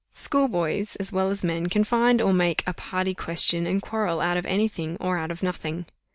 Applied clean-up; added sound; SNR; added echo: none; none; none; none.